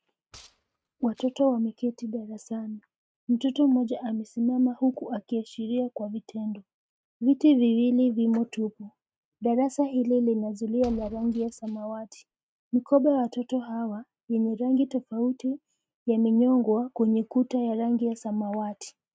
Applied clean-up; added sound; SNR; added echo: neural mask model RNNoise.